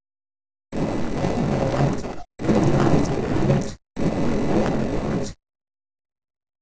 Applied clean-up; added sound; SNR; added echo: neural separator model SepFormer DNS4.